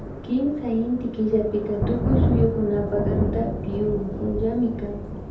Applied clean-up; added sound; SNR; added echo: none; Thunder; 1 dB; reverberation time 0.6 s.